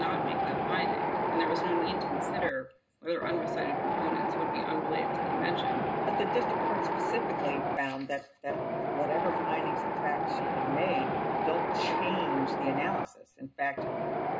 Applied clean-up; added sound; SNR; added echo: none; Wind; -5 dB; reverberation time 0.2 s.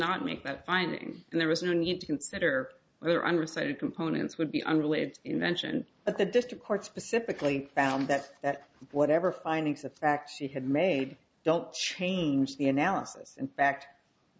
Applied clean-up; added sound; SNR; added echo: none; none; none; none.